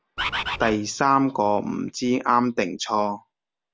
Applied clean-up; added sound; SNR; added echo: none; Bird; 4 dB; none.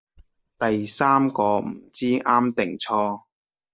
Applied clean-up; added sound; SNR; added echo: neural mask model DeepFilterNet 3.